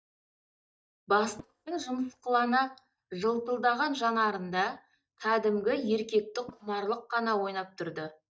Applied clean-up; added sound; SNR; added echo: neural mask model DeepFilterNet 3.